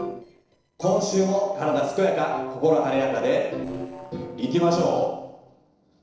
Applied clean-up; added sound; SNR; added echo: neural separator model SepFormer DNS4.